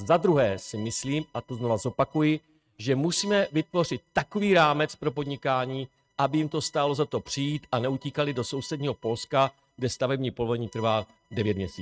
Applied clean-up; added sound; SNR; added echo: neural mask model RNNoise.